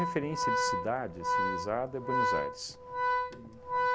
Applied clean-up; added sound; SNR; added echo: none; Organ; -5 dB; none.